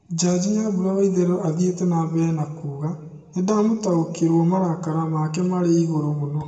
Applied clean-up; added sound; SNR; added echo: none; none; none; reverberation time 1.0 s.